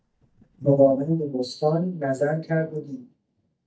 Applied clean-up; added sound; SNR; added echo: neural mask model DeepFilterNet 3.